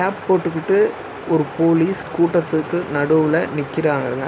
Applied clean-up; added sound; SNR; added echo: none; none; none; none.